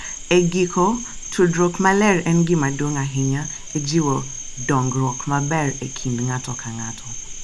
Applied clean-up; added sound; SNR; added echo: none; Cricket; 11 dB; none.